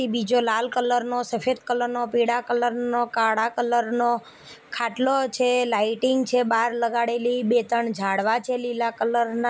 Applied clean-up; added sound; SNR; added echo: none; none; none; none.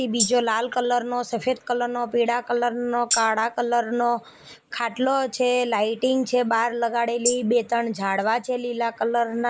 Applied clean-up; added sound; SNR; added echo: neural mask model Resemble Enhance denoiser.